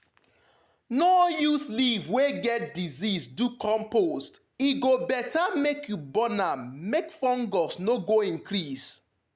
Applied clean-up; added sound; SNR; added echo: none; none; none; none.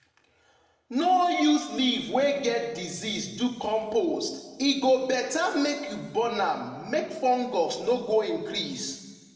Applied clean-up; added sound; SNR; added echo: none; none; none; reverberation time 1.4 s.